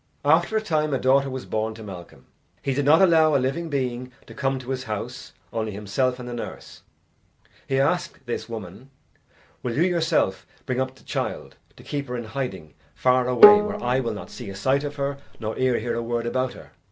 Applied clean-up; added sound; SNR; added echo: none; Bowed string instrument; -3 dB; none.